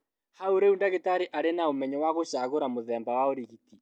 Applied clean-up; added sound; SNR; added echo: none; none; none; none.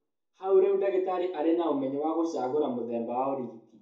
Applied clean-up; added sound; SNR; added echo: none; none; none; reverberation time 0.6 s.